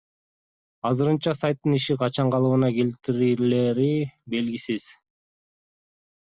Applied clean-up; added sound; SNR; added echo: none; none; none; none.